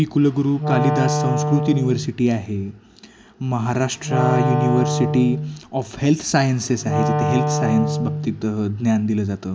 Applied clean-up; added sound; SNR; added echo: none; Wind instrument, woodwind instrument; 2 dB; none.